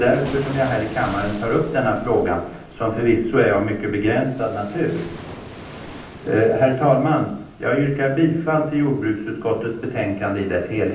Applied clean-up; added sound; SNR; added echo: none; Waves, surf; 17 dB; reverberation time 0.6 s.